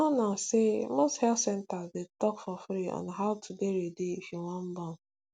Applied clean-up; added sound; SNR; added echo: none; none; none; none.